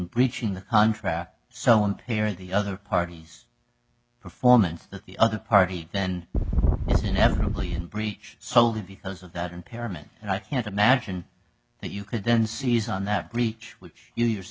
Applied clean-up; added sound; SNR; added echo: none; Wind; -3 dB; none.